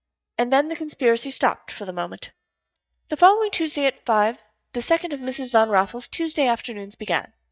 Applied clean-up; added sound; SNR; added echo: neural mask model DeepFilterNet 3.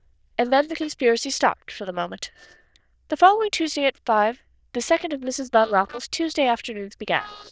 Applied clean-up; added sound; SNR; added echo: neural diffusion model UNIVERSE++.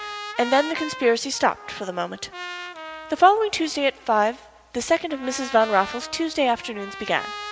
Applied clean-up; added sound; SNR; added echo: none; Trumpet; 14 dB; none.